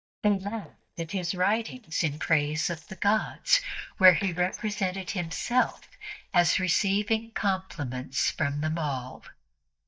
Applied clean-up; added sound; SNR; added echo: neural mask model DeepFilterNet 3.